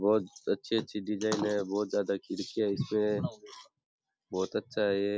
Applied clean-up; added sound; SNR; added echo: none; none; none; none.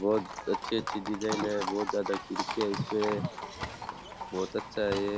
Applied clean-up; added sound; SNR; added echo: none; Livestock, farm animals, working animals; 6 dB; none.